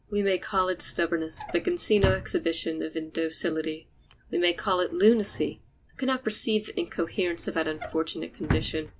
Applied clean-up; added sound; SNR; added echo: none; Drawer open or close; 10 dB; none.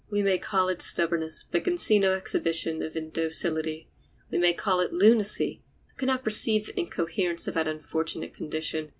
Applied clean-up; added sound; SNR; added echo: none; none; none; none.